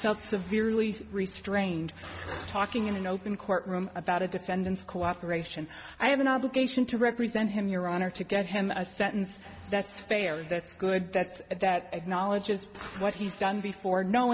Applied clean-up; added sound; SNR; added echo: none; none; none; none.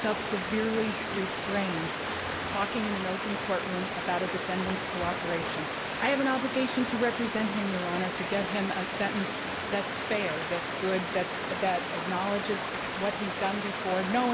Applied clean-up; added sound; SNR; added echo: none; Stream; 2 dB; none.